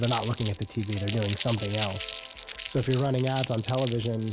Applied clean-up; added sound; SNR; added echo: none; Crumpling, crinkling; 2 dB; none.